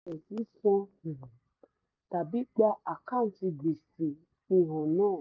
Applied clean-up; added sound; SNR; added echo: none; none; none; none.